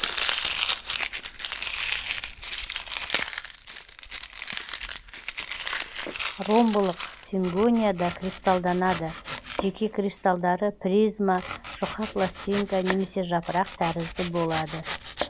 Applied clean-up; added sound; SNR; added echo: none; Domestic sounds, home sounds; 4 dB; none.